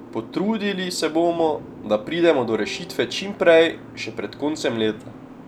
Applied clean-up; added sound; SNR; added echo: none; Guitar + Boat, Water vehicle; 17 dB; none.